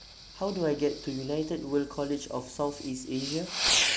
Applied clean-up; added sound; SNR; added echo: none; Fireworks; 2 dB; none.